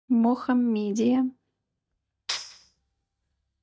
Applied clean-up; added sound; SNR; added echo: neural mask model DeepFilterNet 3.